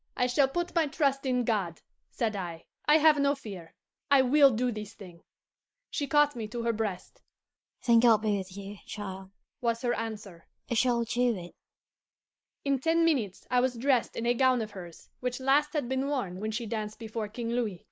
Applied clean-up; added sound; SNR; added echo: neural mask model Resemble Enhance denoiser.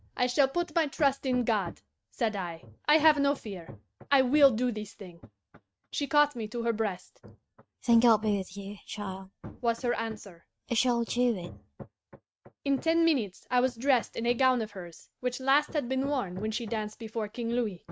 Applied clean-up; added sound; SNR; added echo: neural mask model RNNoise.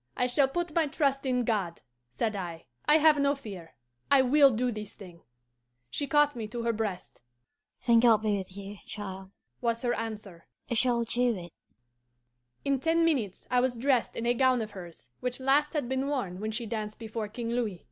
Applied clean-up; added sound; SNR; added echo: none; none; none; none.